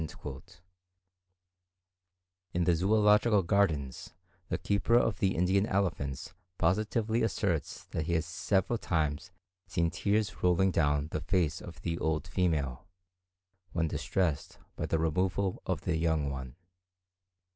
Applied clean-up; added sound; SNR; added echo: none; none; none; none.